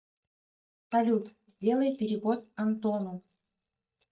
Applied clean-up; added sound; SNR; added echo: neural mask model DeepFilterNet 3.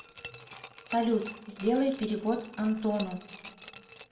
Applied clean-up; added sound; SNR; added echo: none; Glass; 16 dB; reverberation time 0.6 s.